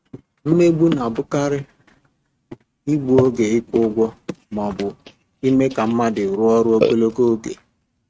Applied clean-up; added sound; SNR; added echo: neural mask model RNNoise.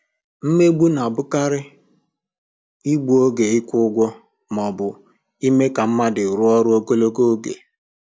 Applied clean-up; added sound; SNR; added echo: none; none; none; none.